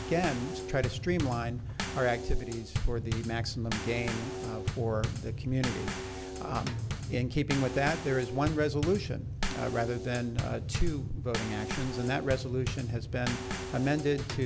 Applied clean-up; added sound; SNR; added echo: none; Bass drum / Snare drum / Drum kit; 4 dB; none.